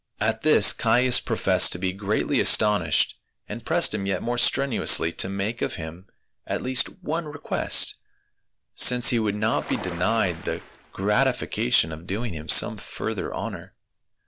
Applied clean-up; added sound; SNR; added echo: none; Ocean; 14 dB; none.